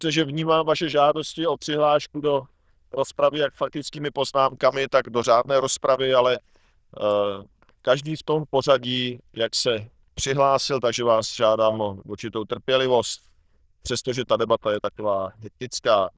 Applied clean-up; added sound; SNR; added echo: neural diffusion model UNIVERSE++.